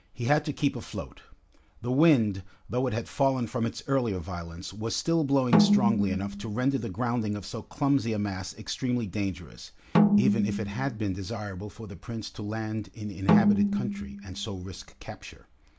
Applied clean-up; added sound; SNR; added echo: none; Snare drum; -1 dB; none.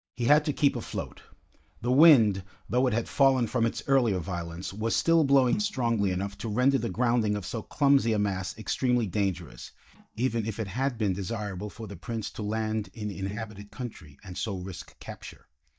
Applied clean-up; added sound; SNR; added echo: neural mask model DeepFilterNet 3.